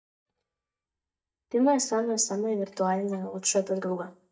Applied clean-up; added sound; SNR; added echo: neural mask model DeepFilterNet 3.